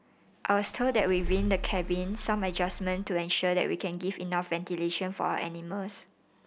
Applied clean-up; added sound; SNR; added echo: none; Engine starting / Car; 6 dB; none.